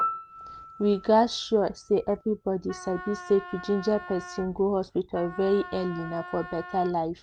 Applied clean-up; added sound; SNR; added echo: none; Piano + Wind instrument, woodwind instrument; 13 dB; none.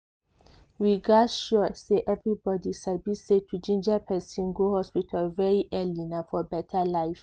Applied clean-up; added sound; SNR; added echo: none; none; none; none.